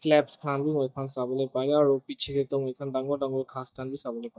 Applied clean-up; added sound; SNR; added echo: neural mask model DeepFilterNet 3.